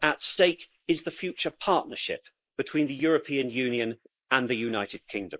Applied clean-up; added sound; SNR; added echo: neural mask model Resemble Enhance denoiser.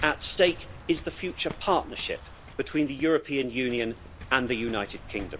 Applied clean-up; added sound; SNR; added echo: none; Waves, surf; 15 dB; none.